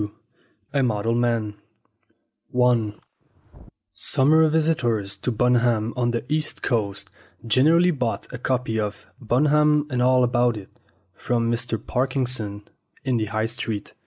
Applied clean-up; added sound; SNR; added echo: neural mask model Resemble Enhance denoiser.